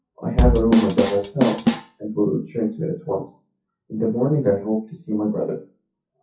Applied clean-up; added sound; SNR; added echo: classical method WPE with log-MMSE.